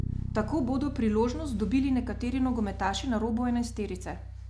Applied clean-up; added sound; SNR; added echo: none; Bass guitar; 7 dB; none.